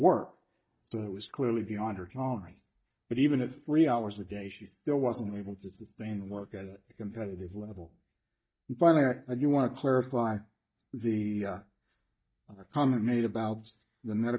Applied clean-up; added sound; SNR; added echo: neural mask model DeepFilterNet 3.